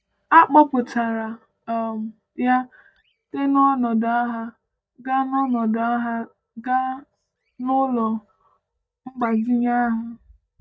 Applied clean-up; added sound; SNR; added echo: neural mask model DeepFilterNet 3.